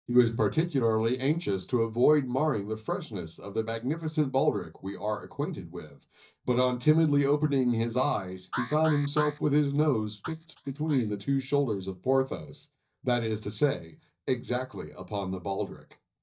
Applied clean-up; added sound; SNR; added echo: neural mask model DeepFilterNet 3.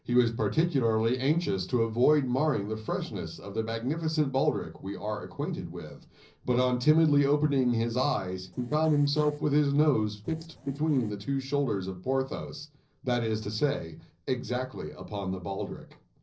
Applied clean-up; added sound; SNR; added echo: neural separator model SepFormer DNS4.